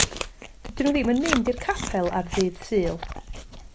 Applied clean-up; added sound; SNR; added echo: none; Chewing, mastication; 5 dB; none.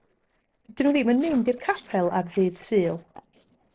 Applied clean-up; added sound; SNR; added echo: neural separator model SepFormer DNS4.